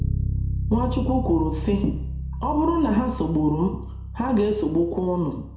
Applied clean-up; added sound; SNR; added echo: none; Bass guitar; 5 dB; reverberation time 0.6 s.